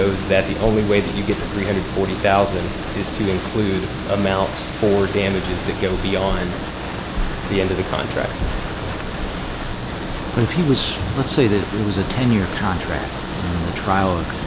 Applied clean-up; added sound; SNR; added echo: none; Boat, Water vehicle; 8 dB; none.